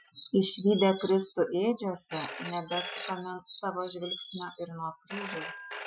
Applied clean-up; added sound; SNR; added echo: classical method Wiener filter.